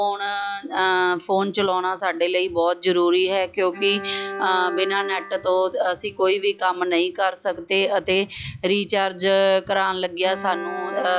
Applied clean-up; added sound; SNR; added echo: classical method log-MMSE.